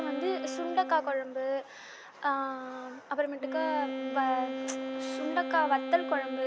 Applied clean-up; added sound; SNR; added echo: none; Wind instrument, woodwind instrument; 6 dB; none.